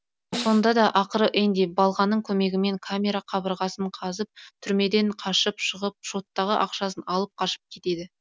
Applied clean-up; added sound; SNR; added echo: none; Snare drum; 12 dB; none.